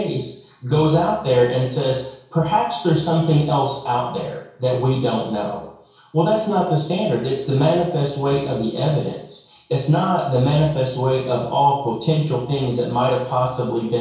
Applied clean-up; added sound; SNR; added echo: none; none; none; reverberation time 0.6 s.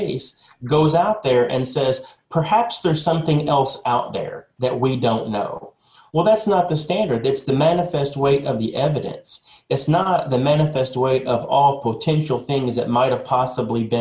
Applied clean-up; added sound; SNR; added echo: none; none; none; none.